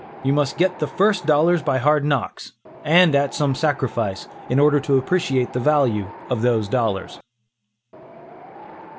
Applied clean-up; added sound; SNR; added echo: none; Wind; 18 dB; none.